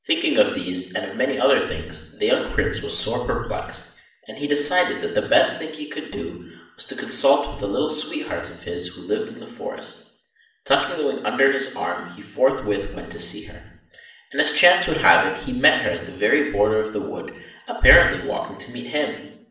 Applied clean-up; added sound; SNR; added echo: none; none; none; reverberation time 0.7 s.